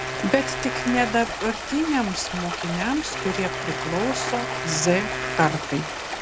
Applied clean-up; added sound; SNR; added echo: none; Wind instrument, woodwind instrument + Stream; 4 dB; none.